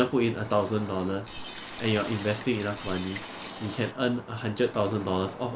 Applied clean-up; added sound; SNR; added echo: none; Liquid; 13 dB; none.